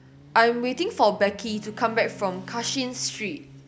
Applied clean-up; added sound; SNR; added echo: none; Bowed string instrument + Motorcycle; 18 dB; none.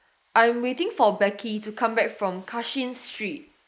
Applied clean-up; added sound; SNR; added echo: neural mask model Resemble Enhance denoiser.